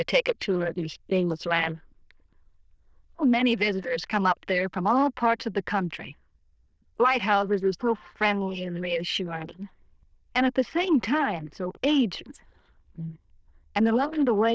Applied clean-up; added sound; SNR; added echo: neural diffusion model UNIVERSE++.